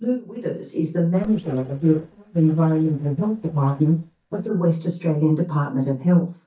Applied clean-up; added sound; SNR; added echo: neural mask model DeepFilterNet 3.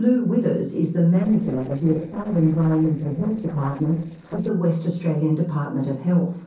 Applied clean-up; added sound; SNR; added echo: neural separator model SepFormer DNS4.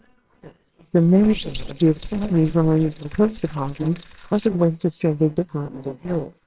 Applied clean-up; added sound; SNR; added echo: neural separator model SepFormer WHAMR!.